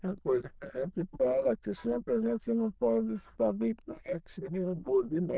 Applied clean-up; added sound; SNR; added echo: neural diffusion model UNIVERSE++.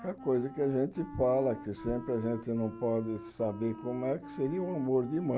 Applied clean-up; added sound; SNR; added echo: none; Wind instrument, woodwind instrument; 14 dB; none.